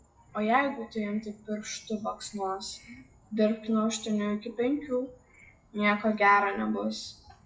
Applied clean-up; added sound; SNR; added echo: classical method WPE with log-MMSE.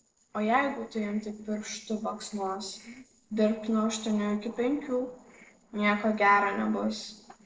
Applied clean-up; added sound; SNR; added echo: neural separator model SepFormer DNS4.